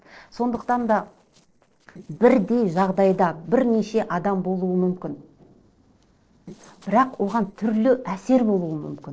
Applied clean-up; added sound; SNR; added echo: neural separator model SepFormer DNS4.